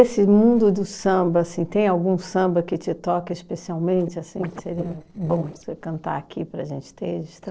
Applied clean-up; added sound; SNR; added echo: neural separator model SepFormer DNS4.